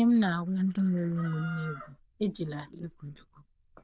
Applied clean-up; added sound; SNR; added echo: neural diffusion model UNIVERSE++.